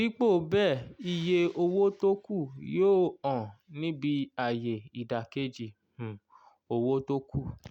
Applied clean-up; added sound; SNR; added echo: none; none; none; none.